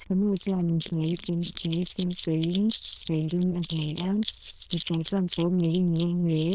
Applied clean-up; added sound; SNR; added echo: neural diffusion model UNIVERSE++.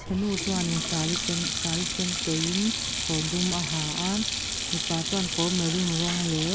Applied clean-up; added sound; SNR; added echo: none; Sink (filling or washing); 0 dB; none.